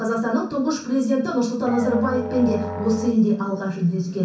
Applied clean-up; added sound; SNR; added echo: none; Musical instrument; 10 dB; reverberation time 0.6 s.